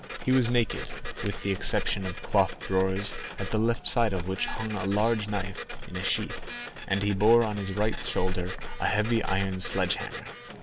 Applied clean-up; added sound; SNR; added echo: none; Printer; 12 dB; none.